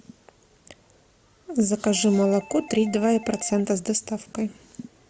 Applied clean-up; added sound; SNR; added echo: none; Doorbell; 19 dB; none.